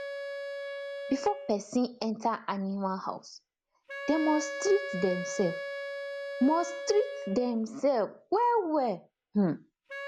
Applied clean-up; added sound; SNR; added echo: none; Wind instrument, woodwind instrument; 9 dB; none.